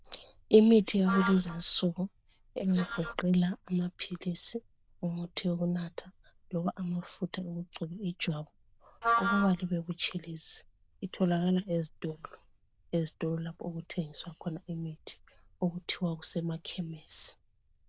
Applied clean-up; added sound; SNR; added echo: neural diffusion model UNIVERSE++.